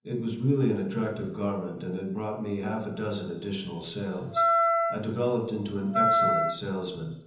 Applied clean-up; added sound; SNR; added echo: none; Wind instrument, woodwind instrument; -5 dB; reverberation time 1.3 s.